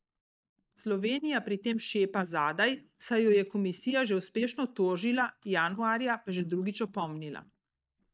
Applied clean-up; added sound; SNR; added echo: neural mask model DeepFilterNet 3.